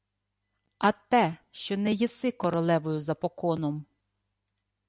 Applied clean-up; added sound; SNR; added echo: none; none; none; none.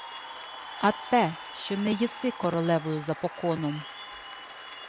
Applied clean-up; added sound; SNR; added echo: none; Applause / Cheering; 12 dB; none.